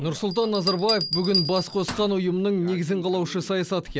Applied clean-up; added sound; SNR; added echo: none; Bell; 8 dB; none.